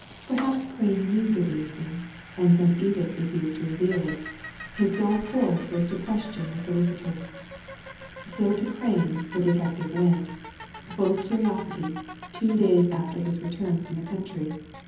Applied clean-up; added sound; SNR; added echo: none; Bicycle; 15 dB; reverberation time 0.8 s.